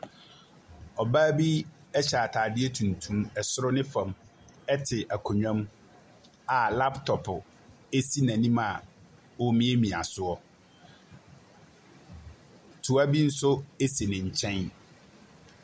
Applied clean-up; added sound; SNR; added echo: none; none; none; none.